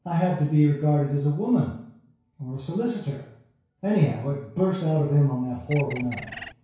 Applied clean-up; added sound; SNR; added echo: none; Bird; 12 dB; reverberation time 0.6 s.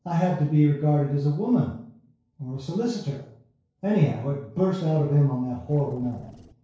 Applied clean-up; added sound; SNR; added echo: neural separator model SepFormer DNS4.